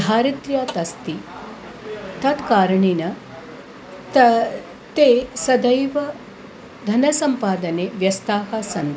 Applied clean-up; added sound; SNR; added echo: none; none; none; none.